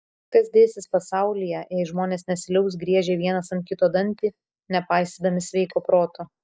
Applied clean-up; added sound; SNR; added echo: neural mask model DeepFilterNet 3.